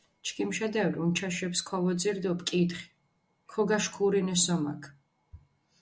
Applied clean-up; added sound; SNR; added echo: none; none; none; none.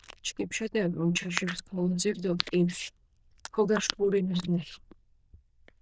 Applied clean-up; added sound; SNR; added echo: neural diffusion model UNIVERSE++.